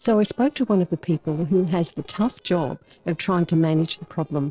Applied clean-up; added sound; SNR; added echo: neural separator model SepFormer DNS4.